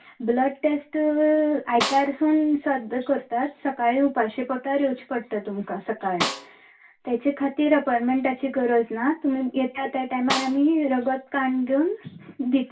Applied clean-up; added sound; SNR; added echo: none; Snare drum; 7 dB; reverberation time 0.2 s.